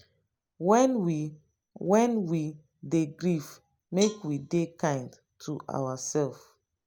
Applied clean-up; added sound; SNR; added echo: none; Cowbell; 16 dB; none.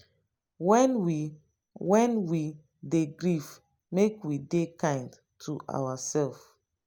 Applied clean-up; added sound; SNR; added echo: none; none; none; none.